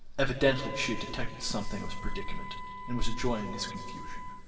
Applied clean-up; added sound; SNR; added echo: none; Wind instrument, woodwind instrument; 14 dB; reverberation time 2.6 s.